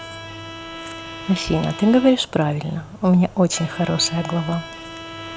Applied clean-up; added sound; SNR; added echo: none; Bowed string instrument; 14 dB; none.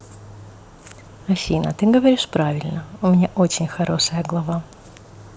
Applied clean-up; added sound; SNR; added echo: none; none; none; none.